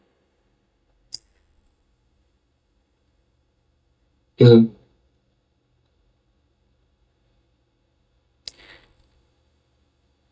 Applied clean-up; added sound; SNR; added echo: neural mask model DeepFilterNet 3.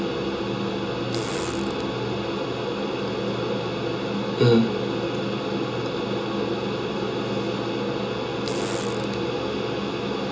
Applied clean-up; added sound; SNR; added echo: none; Fart; 12 dB; reverberation time 0.2 s.